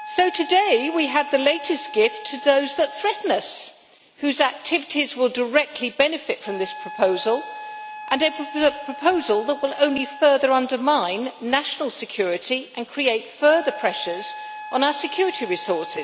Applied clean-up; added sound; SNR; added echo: none; Wind instrument, woodwind instrument; 15 dB; none.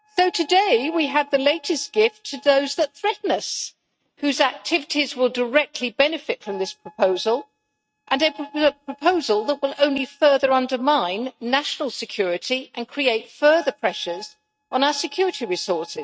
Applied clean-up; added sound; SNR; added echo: neural mask model RNNoise.